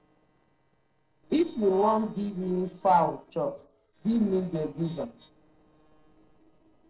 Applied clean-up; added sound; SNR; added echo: neural separator model SepFormer DNS4.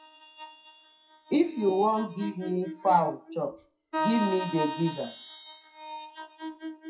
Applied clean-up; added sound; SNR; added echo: classical method WPE with log-MMSE.